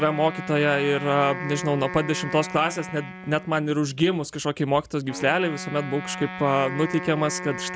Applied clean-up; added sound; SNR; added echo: none; Wind instrument, woodwind instrument; 11 dB; none.